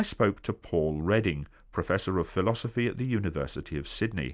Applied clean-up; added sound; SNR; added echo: none; none; none; none.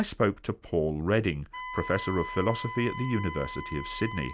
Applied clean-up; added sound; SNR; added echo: none; Wind instrument, woodwind instrument; 11 dB; none.